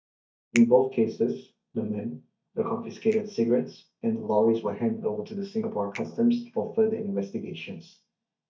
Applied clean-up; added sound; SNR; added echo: neural mask model DeepFilterNet 3.